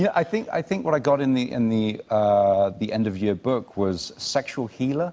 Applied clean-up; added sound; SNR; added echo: none; none; none; none.